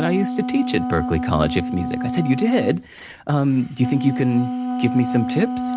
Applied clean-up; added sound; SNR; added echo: none; Wind instrument, woodwind instrument; 4 dB; none.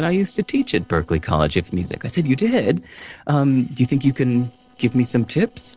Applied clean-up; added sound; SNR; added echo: neural separator model SepFormer DNS4.